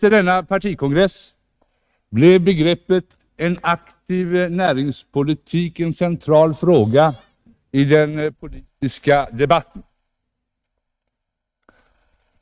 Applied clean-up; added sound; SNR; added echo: neural mask model RNNoise.